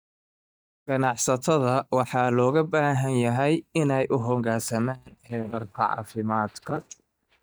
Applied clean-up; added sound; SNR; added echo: neural mask model DeepFilterNet 3.